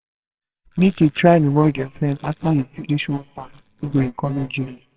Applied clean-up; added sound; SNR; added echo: neural separator model SepFormer WHAMR!.